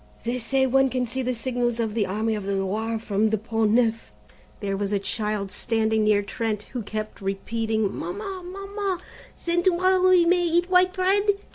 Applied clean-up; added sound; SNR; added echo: none; none; none; none.